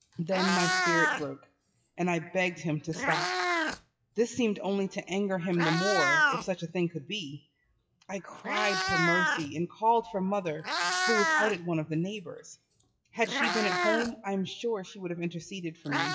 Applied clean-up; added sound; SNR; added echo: classical method WPE with log-MMSE.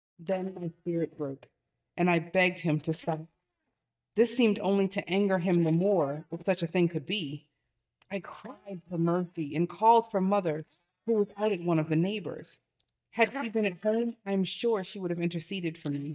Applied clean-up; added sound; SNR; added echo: neural mask model DeepFilterNet 3.